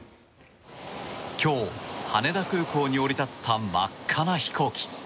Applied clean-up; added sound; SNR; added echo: none; none; none; none.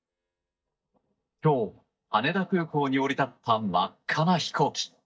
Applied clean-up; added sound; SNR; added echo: neural mask model DeepFilterNet 3.